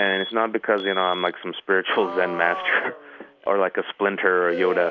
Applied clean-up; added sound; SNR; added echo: none; Alarm; 12 dB; none.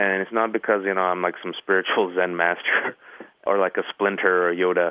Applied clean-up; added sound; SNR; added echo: none; none; none; none.